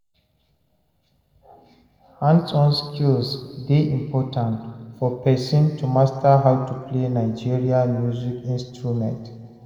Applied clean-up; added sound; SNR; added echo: none; none; none; reverberation time 2.0 s.